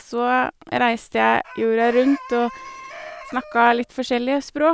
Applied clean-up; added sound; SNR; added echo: none; Chicken, rooster; 17 dB; none.